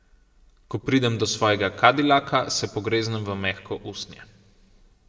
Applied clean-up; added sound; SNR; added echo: none; none; none; reverberation time 0.9 s.